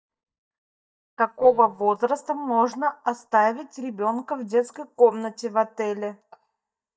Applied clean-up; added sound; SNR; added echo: neural mask model DeepFilterNet 3.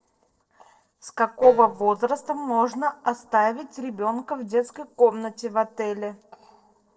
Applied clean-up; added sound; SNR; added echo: neural separator model SepFormer DNS4.